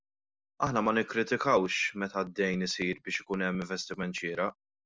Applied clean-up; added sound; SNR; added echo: none; none; none; none.